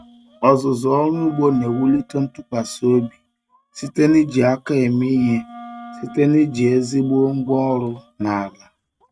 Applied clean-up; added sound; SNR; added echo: neural mask model RNNoise.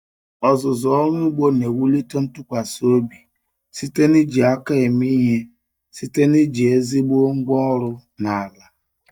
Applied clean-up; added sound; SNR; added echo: neural mask model DeepFilterNet 3.